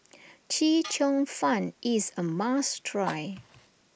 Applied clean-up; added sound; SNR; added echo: none; Tools + Fire; 19 dB; none.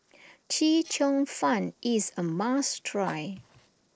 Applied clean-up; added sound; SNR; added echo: neural separator model SepFormer DNS4.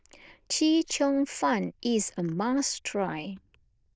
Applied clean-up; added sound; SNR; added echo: neural diffusion model UNIVERSE++.